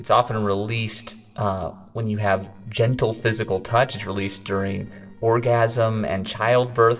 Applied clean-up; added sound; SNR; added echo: neural separator model SepFormer DNS4.